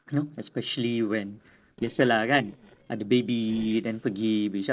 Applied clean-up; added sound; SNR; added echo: neural separator model SepFormer DNS4.